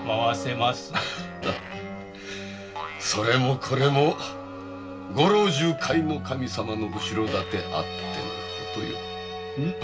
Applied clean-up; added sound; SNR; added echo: none; Fart; 14 dB; reverberation time 0.2 s.